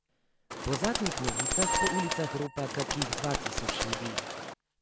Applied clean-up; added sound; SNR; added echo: none; Squeak + Bird; -3 dB; none.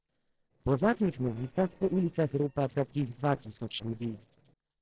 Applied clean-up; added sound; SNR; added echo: neural separator model SepFormer DNS4.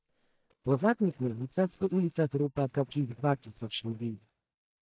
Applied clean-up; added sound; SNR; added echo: neural mask model DeepFilterNet 3.